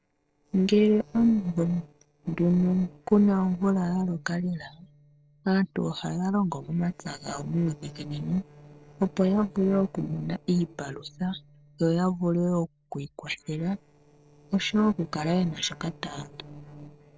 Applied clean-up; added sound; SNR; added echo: neural separator model SepFormer DNS4.